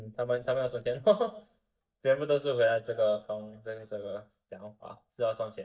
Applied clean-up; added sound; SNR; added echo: neural mask model DeepFilterNet 3.